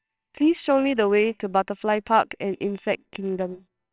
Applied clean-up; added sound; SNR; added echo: neural separator model SepFormer WHAMR!.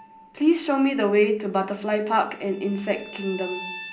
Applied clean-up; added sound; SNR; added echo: none; Bowed string instrument; 18 dB; reverberation time 0.5 s.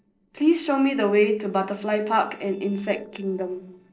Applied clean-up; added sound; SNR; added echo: neural separator model SepFormer DNS4.